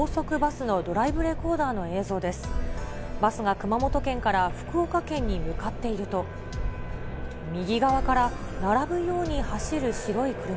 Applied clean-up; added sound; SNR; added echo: none; Bass guitar; 14 dB; none.